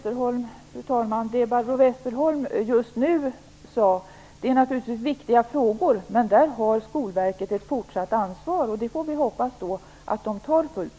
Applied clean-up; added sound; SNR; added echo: none; none; none; none.